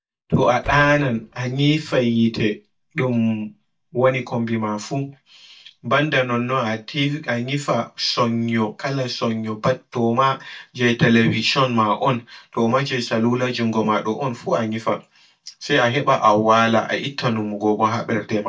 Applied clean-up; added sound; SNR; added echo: neural mask model DeepFilterNet 3.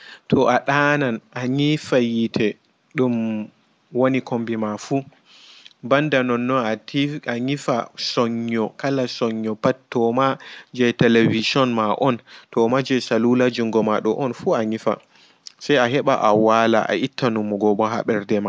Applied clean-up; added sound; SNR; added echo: none; none; none; none.